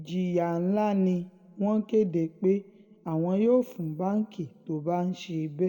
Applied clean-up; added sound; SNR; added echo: none; none; none; reverberation time 1.5 s.